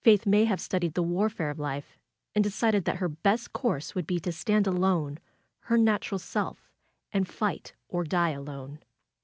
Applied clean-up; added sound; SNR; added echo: none; none; none; none.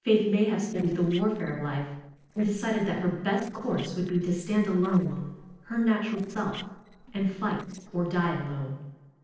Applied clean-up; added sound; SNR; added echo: neural separator model SepFormer DNS4.